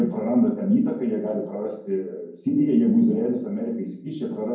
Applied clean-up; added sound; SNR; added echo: none; none; none; reverberation time 0.9 s.